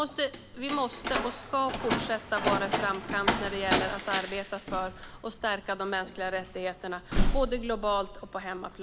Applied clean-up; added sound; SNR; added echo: none; Slam; 0 dB; none.